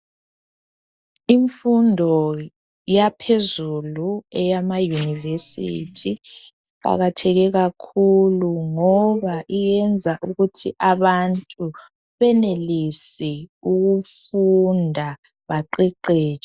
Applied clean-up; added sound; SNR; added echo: neural mask model DeepFilterNet 3.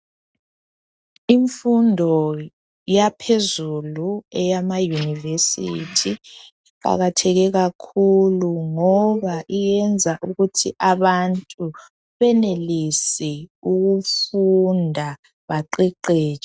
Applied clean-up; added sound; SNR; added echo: neural mask model RNNoise.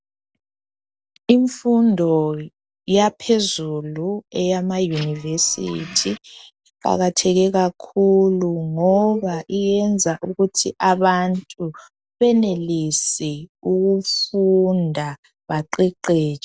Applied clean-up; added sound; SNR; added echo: none; Printer; 18 dB; none.